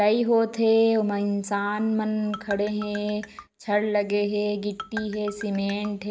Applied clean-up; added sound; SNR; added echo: none; Marimba, xylophone; 15 dB; none.